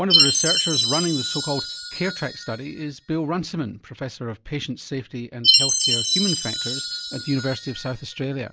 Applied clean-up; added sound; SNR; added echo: none; Chime; -3 dB; none.